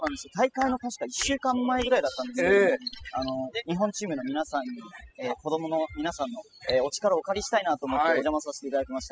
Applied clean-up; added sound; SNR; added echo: classical method spectral subtraction.